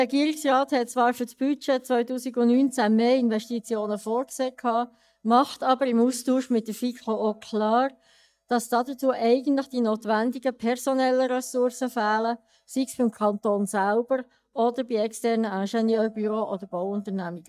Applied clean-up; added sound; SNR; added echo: neural mask model DeepFilterNet 3.